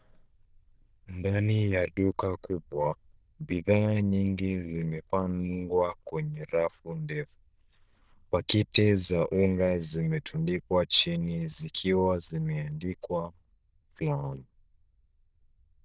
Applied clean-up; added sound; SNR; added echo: neural diffusion model UNIVERSE++.